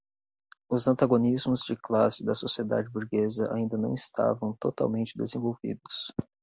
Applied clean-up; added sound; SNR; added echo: none; none; none; none.